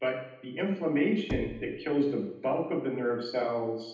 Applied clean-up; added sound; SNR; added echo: none; Knock / Wood; 14 dB; reverberation time 0.9 s.